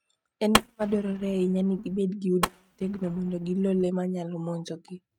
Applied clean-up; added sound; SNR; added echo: neural mask model RNNoise.